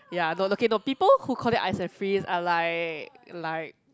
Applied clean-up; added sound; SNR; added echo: none; none; none; none.